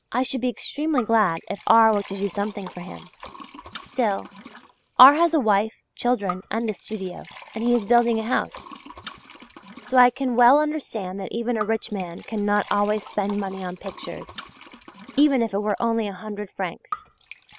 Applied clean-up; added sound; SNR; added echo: none; Liquid; 18 dB; none.